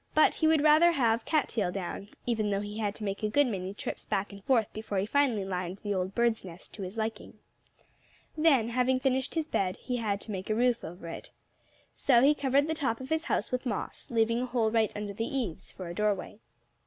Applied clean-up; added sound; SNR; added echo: none; none; none; none.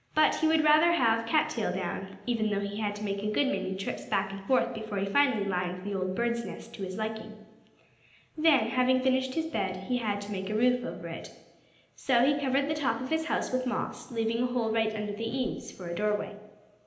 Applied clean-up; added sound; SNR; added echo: none; none; none; reverberation time 0.9 s.